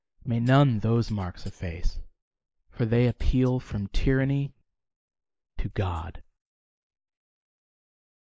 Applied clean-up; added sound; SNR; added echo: neural mask model Resemble Enhance denoiser.